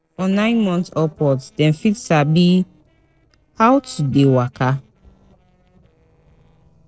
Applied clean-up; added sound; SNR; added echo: neural separator model SepFormer DNS4.